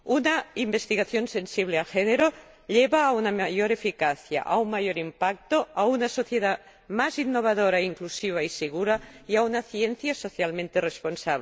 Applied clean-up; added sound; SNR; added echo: none; none; none; none.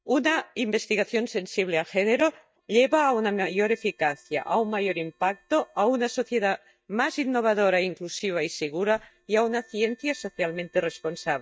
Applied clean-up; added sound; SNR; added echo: neural mask model DeepFilterNet 3.